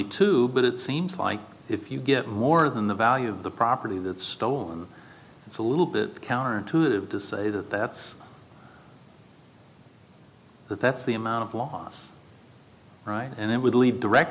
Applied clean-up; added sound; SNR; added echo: none; none; none; none.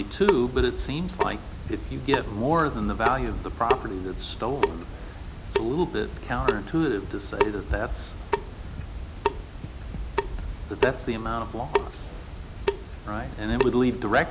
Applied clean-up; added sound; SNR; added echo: none; Drip / Sink (filling or washing) / Water tap, faucet; 2 dB; none.